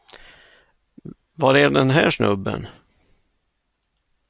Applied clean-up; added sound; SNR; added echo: none; none; none; none.